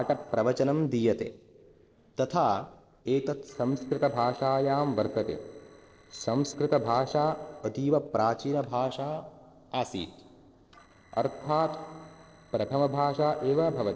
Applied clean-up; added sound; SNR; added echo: neural separator model SepFormer DNS4.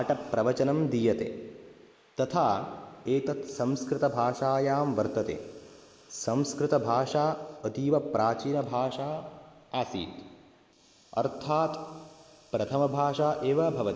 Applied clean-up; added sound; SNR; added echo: neural mask model Resemble Enhance denoiser.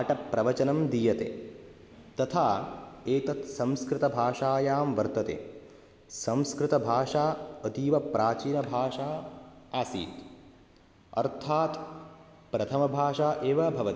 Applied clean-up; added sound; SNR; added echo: none; none; none; none.